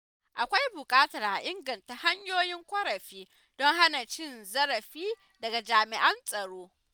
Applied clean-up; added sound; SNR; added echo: none; none; none; none.